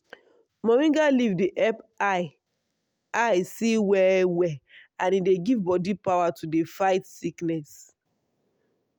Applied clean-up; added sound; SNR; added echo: none; none; none; none.